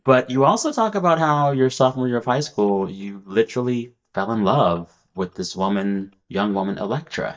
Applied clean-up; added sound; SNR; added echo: neural mask model DeepFilterNet 3.